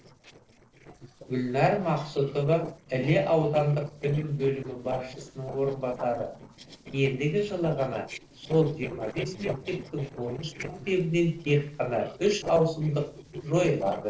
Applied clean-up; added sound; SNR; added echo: neural separator model SepFormer DNS4.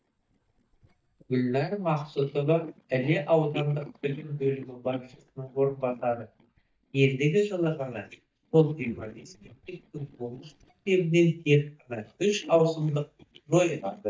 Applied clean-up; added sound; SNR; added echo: neural mask model DeepFilterNet 3.